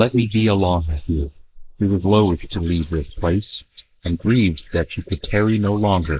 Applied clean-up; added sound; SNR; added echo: neural mask model Resemble Enhance denoiser.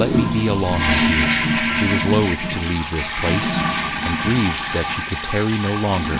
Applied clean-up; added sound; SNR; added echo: none; Toilet flush; -1 dB; none.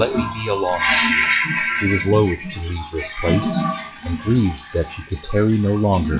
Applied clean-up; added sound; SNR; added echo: classical method log-MMSE.